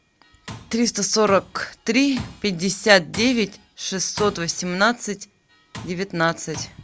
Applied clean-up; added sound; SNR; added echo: none; Tools; 18 dB; none.